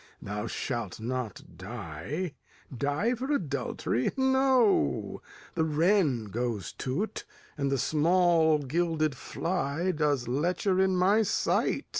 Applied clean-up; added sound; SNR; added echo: none; none; none; none.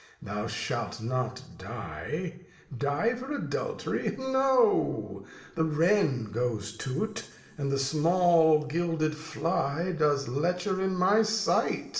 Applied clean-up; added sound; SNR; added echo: none; none; none; reverberation time 1.9 s.